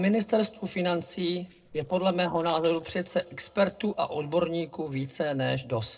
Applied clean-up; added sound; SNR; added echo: neural separator model SepFormer DNS4.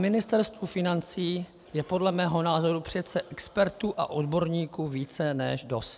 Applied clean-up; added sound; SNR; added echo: none; none; none; none.